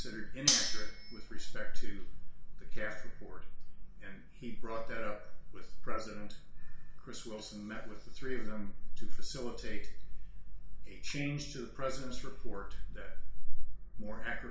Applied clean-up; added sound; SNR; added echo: none; Cutlery, silverware; 6 dB; reverberation time 0.3 s.